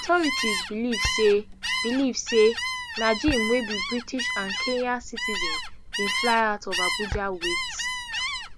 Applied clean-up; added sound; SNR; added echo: none; Gull, seagull; 3 dB; none.